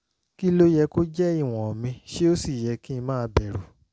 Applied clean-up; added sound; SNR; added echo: none; none; none; none.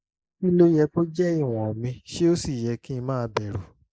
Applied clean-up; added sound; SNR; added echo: neural mask model Resemble Enhance denoiser.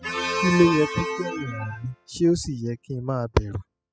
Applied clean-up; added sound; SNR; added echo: classical method spectral subtraction.